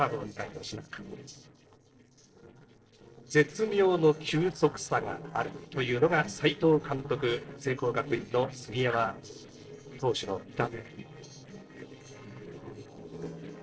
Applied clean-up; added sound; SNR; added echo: neural separator model SepFormer DNS4.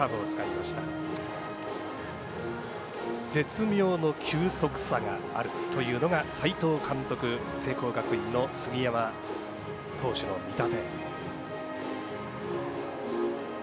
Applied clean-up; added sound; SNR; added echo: none; none; none; none.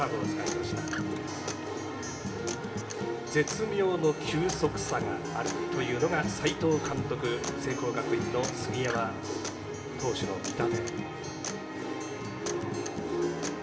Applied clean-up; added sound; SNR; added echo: none; Acoustic guitar; 7 dB; reverberation time 0.9 s.